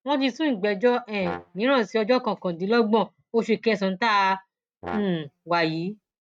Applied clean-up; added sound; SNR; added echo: neural mask model RNNoise.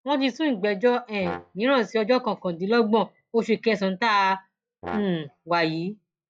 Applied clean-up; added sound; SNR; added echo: classical method log-MMSE.